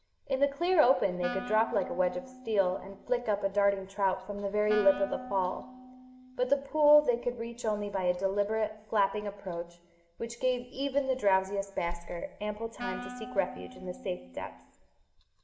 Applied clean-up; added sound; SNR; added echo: none; Wind instrument, woodwind instrument; 13 dB; reverberation time 0.9 s.